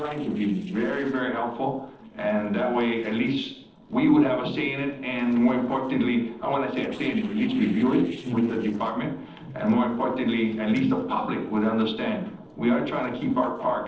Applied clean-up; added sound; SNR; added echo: neural separator model SepFormer DNS4.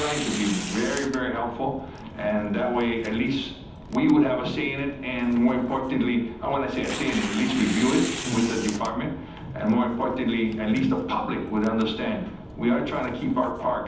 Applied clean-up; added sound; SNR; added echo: none; Tearing; 13 dB; reverberation time 0.8 s.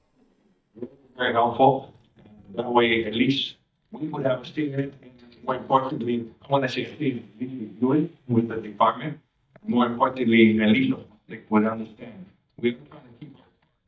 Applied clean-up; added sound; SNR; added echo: neural mask model DeepFilterNet 3.